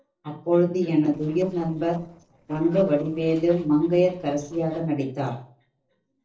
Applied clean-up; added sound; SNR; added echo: neural separator model SepFormer DNS4.